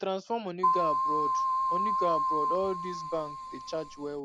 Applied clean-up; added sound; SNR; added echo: none; Keyboard (musical); -5 dB; none.